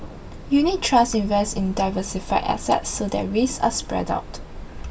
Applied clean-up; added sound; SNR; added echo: none; Train; 14 dB; reverberation time 0.2 s.